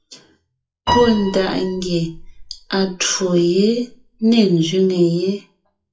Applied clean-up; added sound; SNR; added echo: classical method WPE with log-MMSE.